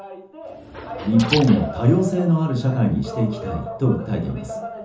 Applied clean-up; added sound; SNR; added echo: none; Liquid; 11 dB; reverberation time 0.6 s.